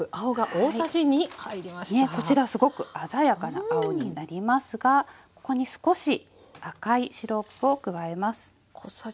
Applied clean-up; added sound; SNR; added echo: none; none; none; none.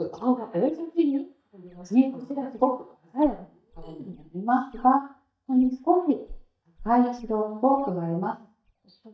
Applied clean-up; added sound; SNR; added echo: neural mask model DeepFilterNet 3.